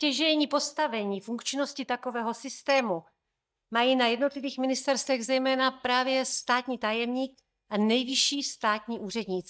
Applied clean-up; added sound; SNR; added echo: neural mask model DeepFilterNet 3.